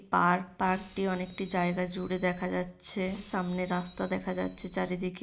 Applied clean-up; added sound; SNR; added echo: none; Bus; 19 dB; reverberation time 0.4 s.